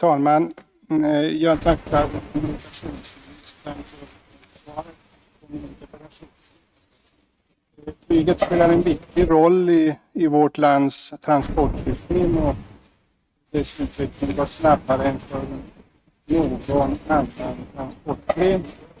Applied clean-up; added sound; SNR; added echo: neural mask model RNNoise.